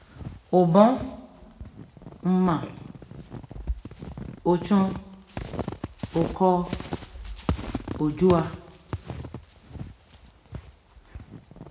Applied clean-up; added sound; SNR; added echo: none; Squeak / Walk, footsteps; 10 dB; reverberation time 0.7 s.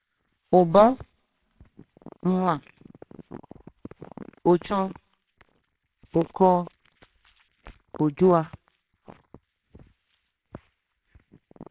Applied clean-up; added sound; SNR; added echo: neural separator model SepFormer WHAMR!.